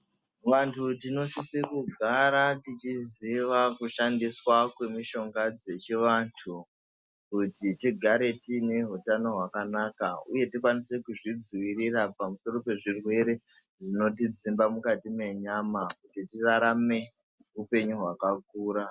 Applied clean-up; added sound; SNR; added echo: none; none; none; none.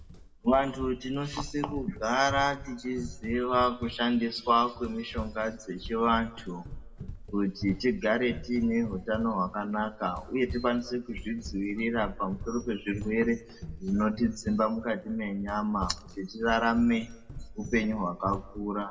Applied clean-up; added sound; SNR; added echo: none; Run; 13 dB; reverberation time 0.7 s.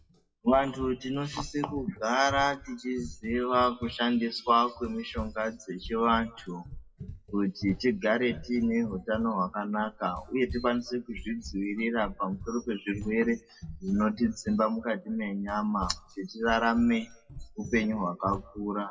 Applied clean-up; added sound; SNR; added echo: classical method WPE with log-MMSE.